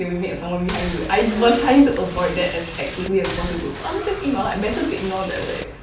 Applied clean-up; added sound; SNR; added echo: none; Boat, Water vehicle; 10 dB; reverberation time 0.4 s.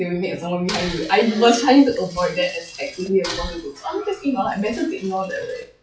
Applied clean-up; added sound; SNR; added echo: classical method WPE with log-MMSE.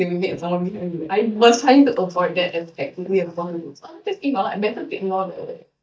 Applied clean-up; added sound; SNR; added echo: neural mask model DeepFilterNet 3.